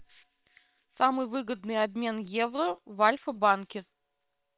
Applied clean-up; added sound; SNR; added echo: neural separator model SepFormer WHAM!.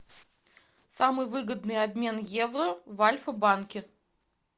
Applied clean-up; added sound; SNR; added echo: none; none; none; none.